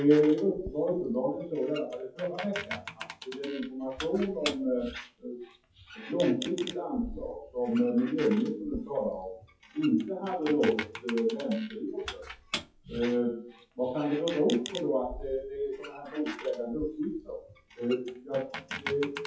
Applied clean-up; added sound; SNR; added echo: classical method WPE with log-MMSE.